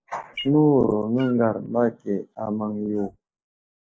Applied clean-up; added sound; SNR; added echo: neural mask model Resemble Enhance denoiser.